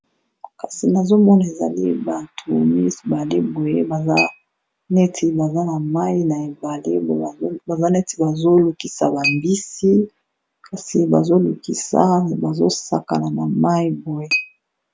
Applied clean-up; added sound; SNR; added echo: none; Chink, clink; 15 dB; none.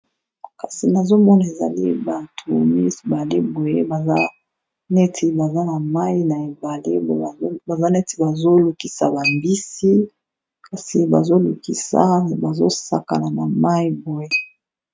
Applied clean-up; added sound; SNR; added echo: neural mask model RNNoise.